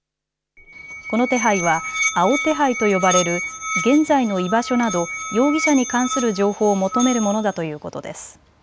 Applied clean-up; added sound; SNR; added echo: none; Musical instrument; 7 dB; none.